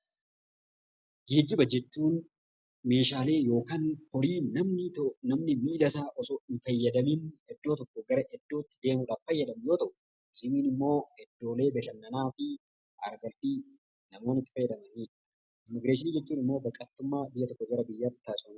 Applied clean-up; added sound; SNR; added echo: none; none; none; none.